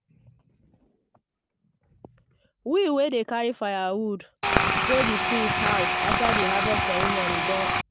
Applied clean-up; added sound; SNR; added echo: none; Tools; -5 dB; none.